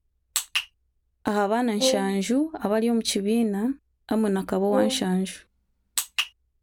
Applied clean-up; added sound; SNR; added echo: none; Brass instrument; 6 dB; none.